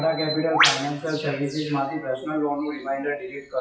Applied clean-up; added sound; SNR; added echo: classical method WPE with log-MMSE.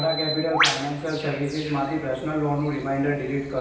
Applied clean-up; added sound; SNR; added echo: none; Bird; 5 dB; reverberation time 0.9 s.